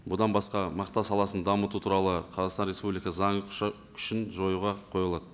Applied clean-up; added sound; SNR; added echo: none; none; none; none.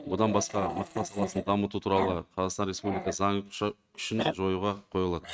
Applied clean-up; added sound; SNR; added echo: neural mask model RNNoise.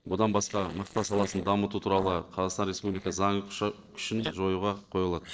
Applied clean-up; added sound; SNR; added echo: neural separator model SepFormer DNS4.